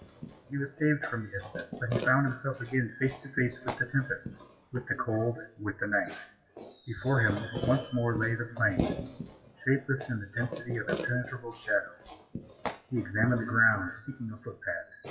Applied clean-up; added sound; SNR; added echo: classical method WPE with log-MMSE.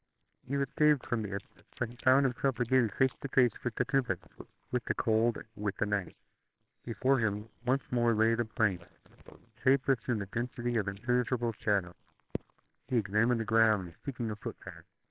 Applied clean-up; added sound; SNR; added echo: neural separator model SepFormer WHAMR!.